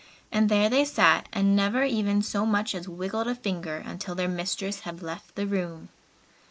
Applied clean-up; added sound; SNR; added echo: neural mask model Resemble Enhance denoiser.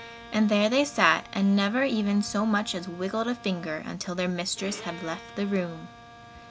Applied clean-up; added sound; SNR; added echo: none; Bowed string instrument; 19 dB; none.